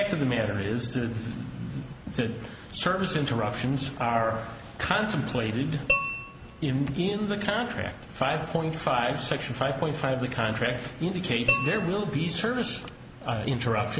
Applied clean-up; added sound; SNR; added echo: none; Tap / Glass; 4 dB; none.